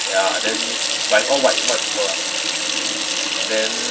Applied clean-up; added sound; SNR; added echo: none; Sink (filling or washing) / Water tap, faucet; -1 dB; reverberation time 1.6 s.